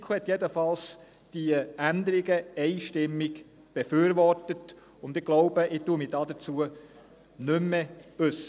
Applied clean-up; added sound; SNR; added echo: none; none; none; none.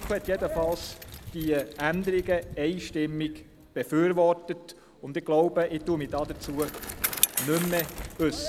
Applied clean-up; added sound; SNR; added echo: none; Bicycle; 9 dB; none.